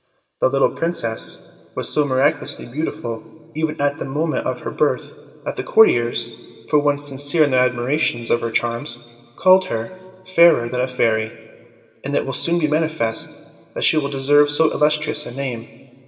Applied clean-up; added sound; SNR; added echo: none; none; none; reverberation time 1.7 s.